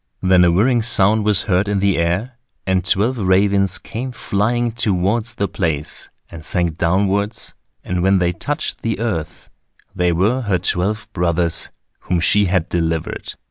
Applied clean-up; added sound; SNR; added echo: none; none; none; none.